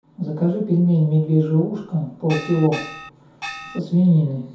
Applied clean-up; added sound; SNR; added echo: none; Gong; 12 dB; reverberation time 0.6 s.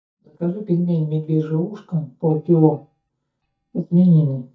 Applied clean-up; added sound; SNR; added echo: neural mask model DeepFilterNet 3.